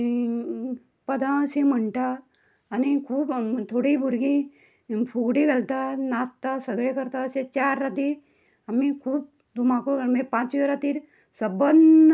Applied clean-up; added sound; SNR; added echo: none; none; none; none.